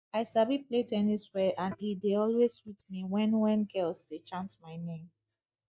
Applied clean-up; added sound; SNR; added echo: neural mask model DeepFilterNet 3.